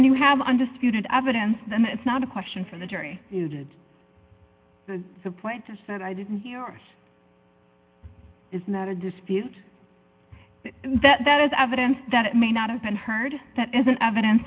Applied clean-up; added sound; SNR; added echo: none; none; none; none.